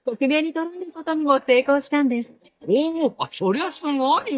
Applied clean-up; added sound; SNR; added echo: neural mask model DeepFilterNet 3.